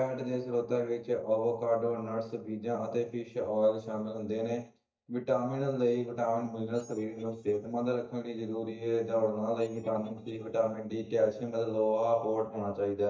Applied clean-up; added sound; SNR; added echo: neural mask model DeepFilterNet 3.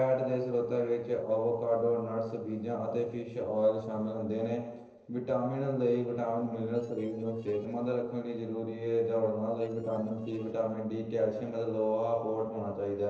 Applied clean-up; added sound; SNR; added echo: neural separator model SepFormer DNS4.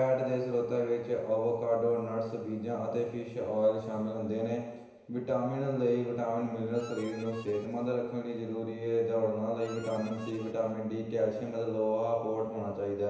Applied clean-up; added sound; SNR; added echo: none; Harmonica; 19 dB; reverberation time 1.0 s.